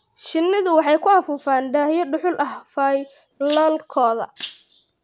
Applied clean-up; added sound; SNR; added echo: none; Rattle (instrument); 18 dB; none.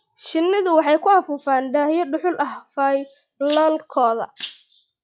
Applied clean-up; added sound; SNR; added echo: classical method log-MMSE.